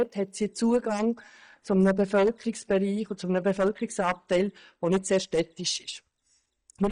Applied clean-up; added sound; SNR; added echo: neural mask model DeepFilterNet 3.